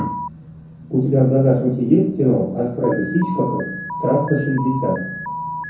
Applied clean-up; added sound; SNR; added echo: none; Alarm; 11 dB; reverberation time 0.5 s.